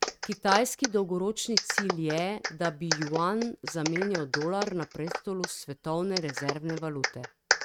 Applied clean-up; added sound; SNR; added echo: neural mask model RNNoise.